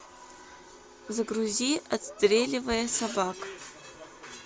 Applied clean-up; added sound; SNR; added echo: none; none; none; none.